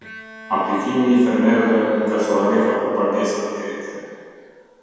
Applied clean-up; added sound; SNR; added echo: none; Bowed string instrument; 19 dB; reverberation time 2.1 s.